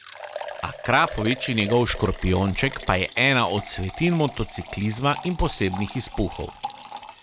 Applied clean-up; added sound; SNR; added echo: none; Liquid; 13 dB; none.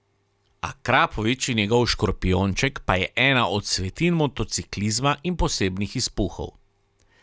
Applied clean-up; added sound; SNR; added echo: none; none; none; none.